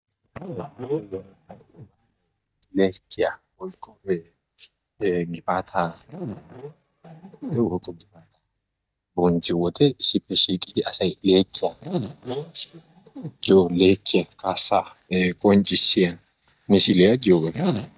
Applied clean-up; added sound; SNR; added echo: neural mask model DeepFilterNet 3.